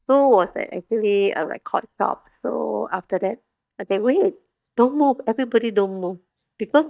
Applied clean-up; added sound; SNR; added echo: neural mask model DeepFilterNet 3.